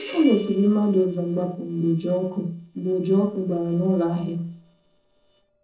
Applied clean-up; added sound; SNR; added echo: neural separator model SepFormer DNS4.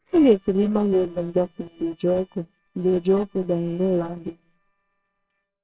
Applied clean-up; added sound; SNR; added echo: neural separator model SepFormer WHAMR!.